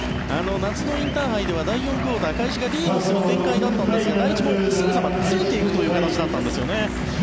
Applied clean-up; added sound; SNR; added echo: none; none; none; none.